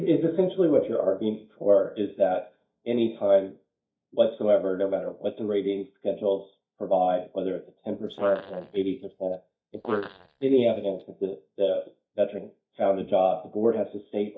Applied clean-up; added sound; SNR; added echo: neural mask model DeepFilterNet 3.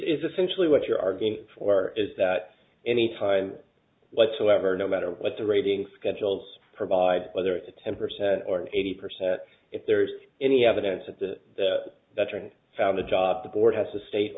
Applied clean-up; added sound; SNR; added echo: none; none; none; none.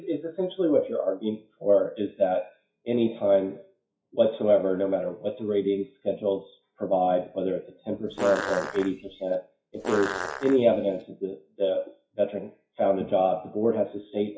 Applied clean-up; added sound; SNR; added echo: classical method WPE with log-MMSE.